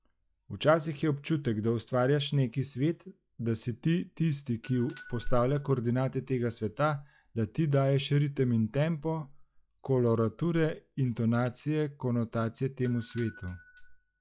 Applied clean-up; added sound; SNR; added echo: classical method log-MMSE.